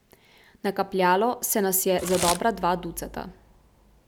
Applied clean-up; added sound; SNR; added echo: none; Packing tape, duct tape / Tearing; 10 dB; none.